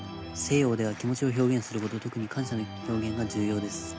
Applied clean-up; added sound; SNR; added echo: none; Organ; 11 dB; none.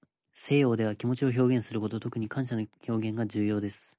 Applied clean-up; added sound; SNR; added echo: none; none; none; none.